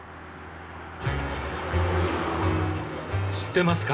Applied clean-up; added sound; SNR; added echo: none; Car passing by; 4 dB; reverberation time 1.7 s.